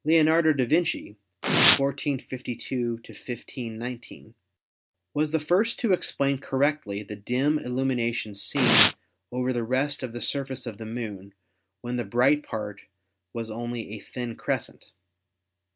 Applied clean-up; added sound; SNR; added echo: none; Domestic sounds, home sounds; 2 dB; none.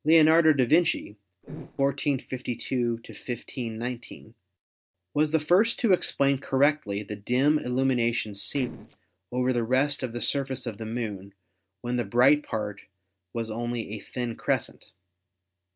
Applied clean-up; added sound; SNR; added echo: neural separator model SepFormer DNS4.